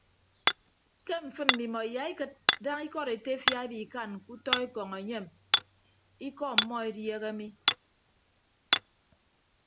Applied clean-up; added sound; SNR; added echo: none; Hammer; -4 dB; none.